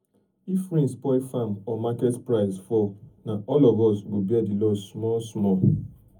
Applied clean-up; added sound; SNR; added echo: none; none; none; reverberation time 0.3 s.